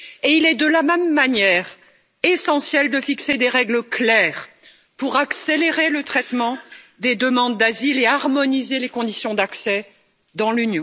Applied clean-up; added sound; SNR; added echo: none; none; none; none.